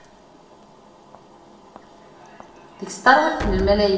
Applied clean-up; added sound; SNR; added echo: none; Walk, footsteps / Slam; 11 dB; reverberation time 1.0 s.